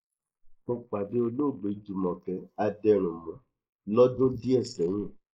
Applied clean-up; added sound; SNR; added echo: neural mask model Resemble Enhance denoiser.